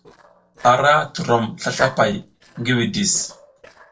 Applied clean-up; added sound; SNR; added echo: neural separator model SepFormer DNS4.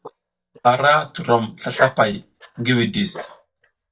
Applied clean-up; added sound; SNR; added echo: neural mask model DeepFilterNet 3.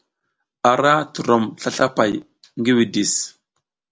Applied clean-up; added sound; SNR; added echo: none; none; none; none.